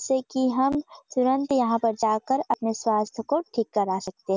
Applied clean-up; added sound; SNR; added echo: none; none; none; none.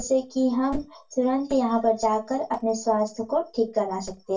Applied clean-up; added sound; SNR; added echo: none; none; none; reverberation time 0.2 s.